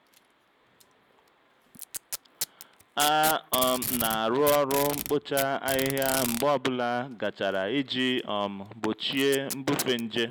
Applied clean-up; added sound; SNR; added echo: none; Packing tape, duct tape; 9 dB; none.